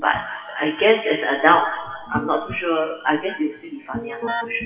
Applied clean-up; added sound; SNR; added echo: classical method WPE with log-MMSE.